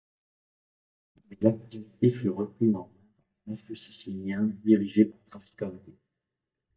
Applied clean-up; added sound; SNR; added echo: neural mask model DeepFilterNet 3.